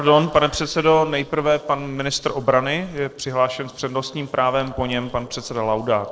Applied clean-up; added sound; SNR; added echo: neural separator model SepFormer DNS4.